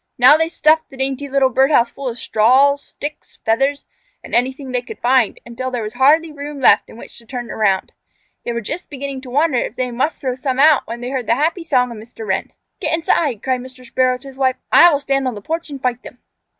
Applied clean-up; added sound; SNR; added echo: none; none; none; none.